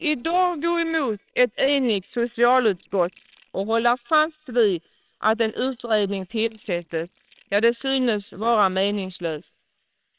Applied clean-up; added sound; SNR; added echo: neural separator model SepFormer WHAMR!.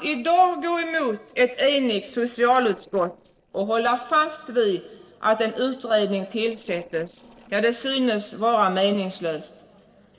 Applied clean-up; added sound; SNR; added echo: neural separator model SepFormer DNS4.